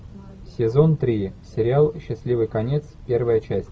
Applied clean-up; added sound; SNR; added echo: none; none; none; none.